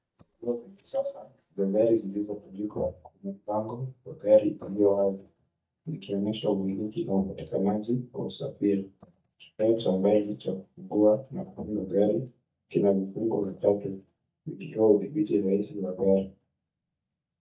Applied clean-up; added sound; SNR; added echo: neural mask model DeepFilterNet 3.